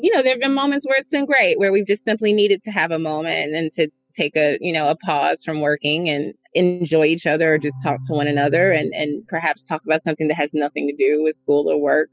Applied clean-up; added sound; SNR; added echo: classical method spectral subtraction.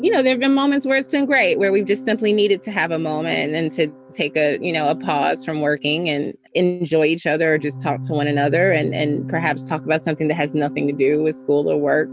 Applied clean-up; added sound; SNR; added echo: none; Organ; 14 dB; none.